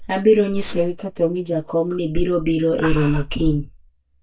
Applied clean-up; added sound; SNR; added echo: neural mask model DeepFilterNet 3.